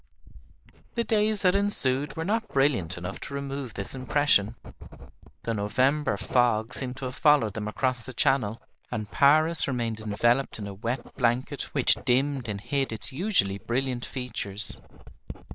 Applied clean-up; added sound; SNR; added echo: neural mask model Resemble Enhance denoiser.